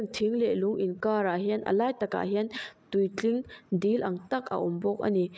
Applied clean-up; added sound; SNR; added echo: none; none; none; none.